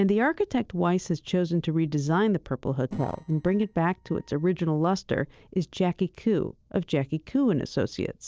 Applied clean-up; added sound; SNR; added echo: neural separator model SepFormer DNS4.